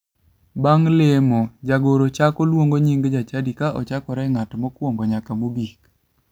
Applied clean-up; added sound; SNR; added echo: none; none; none; none.